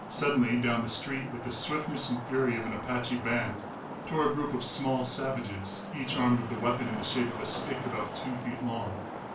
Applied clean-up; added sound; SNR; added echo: none; Traffic noise, roadway noise; 8 dB; reverberation time 0.2 s.